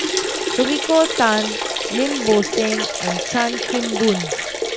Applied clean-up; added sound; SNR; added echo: none; Liquid; 2 dB; none.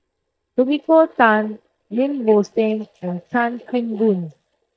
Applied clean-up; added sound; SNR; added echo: neural mask model DeepFilterNet 3.